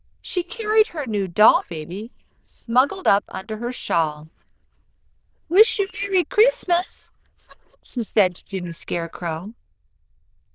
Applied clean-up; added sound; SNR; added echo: neural diffusion model UNIVERSE++.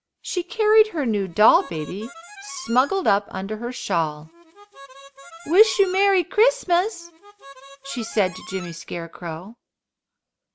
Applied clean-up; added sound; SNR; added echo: none; Harmonica; 19 dB; none.